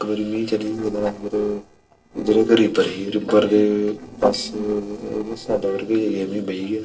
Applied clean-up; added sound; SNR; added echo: neural separator model SepFormer DNS4.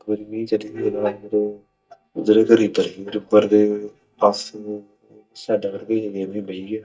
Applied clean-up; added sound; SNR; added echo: neural mask model DeepFilterNet 3.